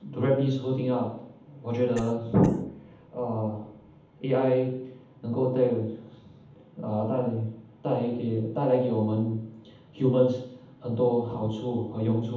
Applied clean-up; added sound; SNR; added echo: none; Cough; 18 dB; reverberation time 0.8 s.